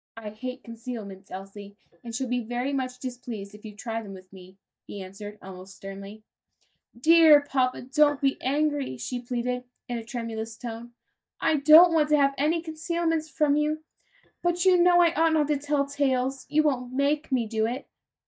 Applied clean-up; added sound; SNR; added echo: neural mask model DeepFilterNet 3.